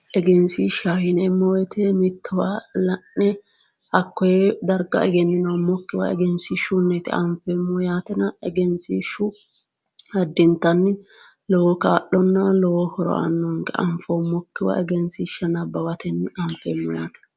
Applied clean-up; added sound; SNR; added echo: none; none; none; none.